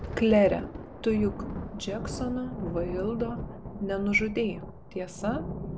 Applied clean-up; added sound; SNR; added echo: none; Thunder; 8 dB; none.